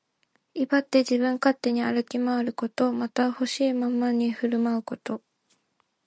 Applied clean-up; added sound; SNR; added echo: none; none; none; none.